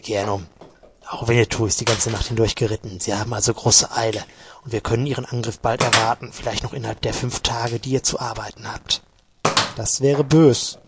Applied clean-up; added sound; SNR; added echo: none; Gunshot, gunfire; 9 dB; none.